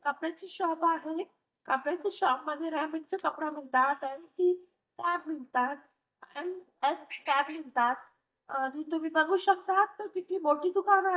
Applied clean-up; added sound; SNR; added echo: neural mask model DeepFilterNet 3.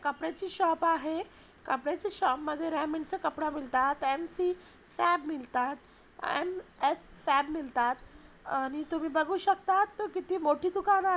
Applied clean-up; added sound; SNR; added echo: none; none; none; none.